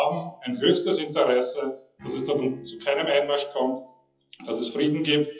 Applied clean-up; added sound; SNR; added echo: classical method WPE with log-MMSE.